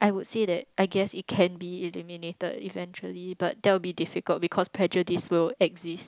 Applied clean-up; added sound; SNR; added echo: none; none; none; none.